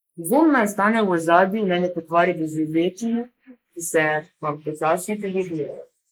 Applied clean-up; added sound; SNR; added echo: neural mask model Resemble Enhance denoiser.